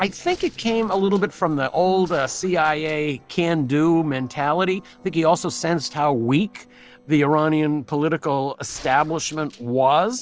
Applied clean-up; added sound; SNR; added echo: neural separator model SepFormer DNS4.